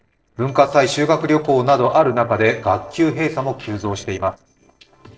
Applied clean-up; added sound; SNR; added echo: neural separator model SepFormer DNS4.